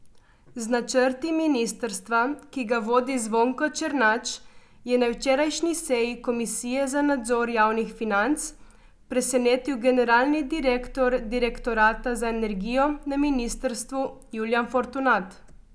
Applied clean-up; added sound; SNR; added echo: none; none; none; none.